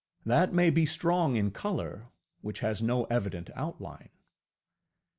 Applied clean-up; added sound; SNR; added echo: none; none; none; none.